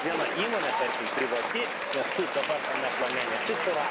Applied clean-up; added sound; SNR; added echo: none; Applause / Cheering; -1 dB; none.